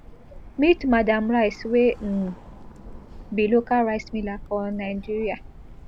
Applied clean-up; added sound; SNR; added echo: none; Bird; 16 dB; none.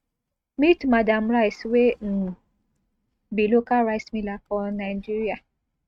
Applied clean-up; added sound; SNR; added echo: neural mask model RNNoise.